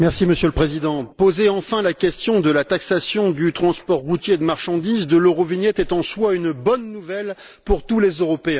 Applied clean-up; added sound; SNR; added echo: neural mask model Resemble Enhance denoiser.